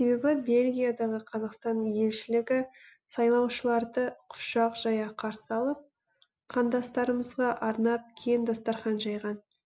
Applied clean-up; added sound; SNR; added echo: none; none; none; none.